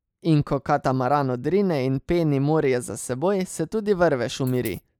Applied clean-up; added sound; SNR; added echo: neural mask model Resemble Enhance denoiser.